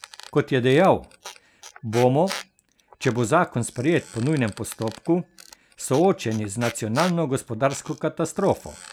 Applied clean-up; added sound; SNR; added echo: none; Squeak; 18 dB; none.